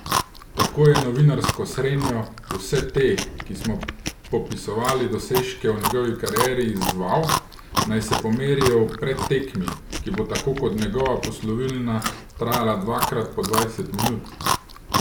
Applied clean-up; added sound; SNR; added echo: none; Chewing, mastication; 5 dB; none.